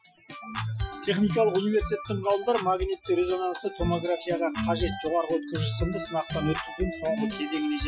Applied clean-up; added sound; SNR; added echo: classical method Wiener filter.